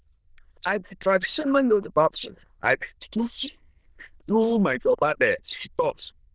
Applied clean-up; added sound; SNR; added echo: neural diffusion model UNIVERSE++.